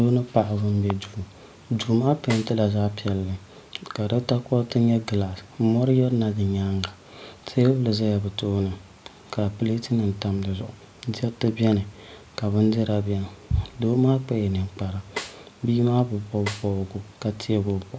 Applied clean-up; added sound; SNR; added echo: none; Snare drum; 16 dB; none.